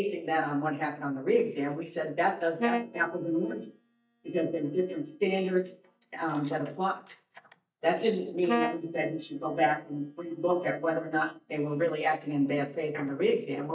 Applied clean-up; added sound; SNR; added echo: neural mask model DeepFilterNet 3.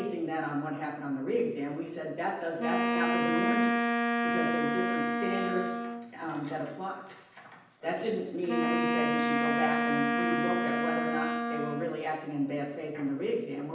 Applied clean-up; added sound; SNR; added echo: none; Wind instrument, woodwind instrument; -2 dB; reverberation time 0.9 s.